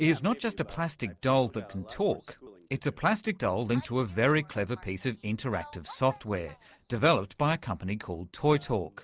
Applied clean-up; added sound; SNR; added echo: none; none; none; none.